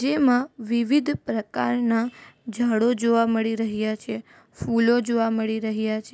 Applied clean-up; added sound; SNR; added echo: none; none; none; none.